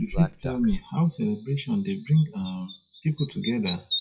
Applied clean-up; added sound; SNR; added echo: classical method WPE with log-MMSE.